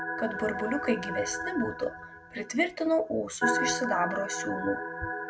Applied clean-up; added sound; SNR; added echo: none; Organ; 3 dB; none.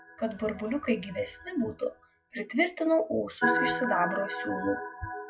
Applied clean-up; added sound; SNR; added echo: classical method log-MMSE.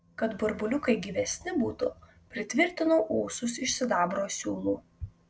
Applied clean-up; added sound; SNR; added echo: none; none; none; none.